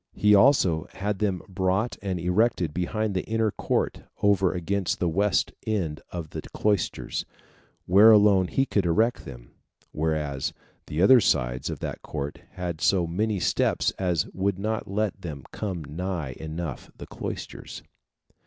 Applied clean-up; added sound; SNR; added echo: none; none; none; none.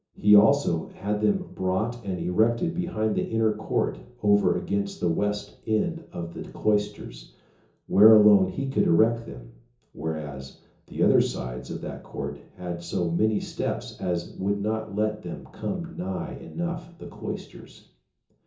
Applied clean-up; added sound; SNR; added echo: none; none; none; reverberation time 0.6 s.